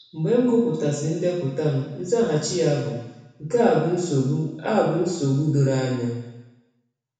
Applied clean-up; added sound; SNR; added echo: none; none; none; reverberation time 1.0 s.